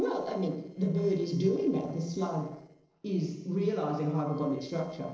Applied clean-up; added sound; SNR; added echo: neural separator model SepFormer DNS4.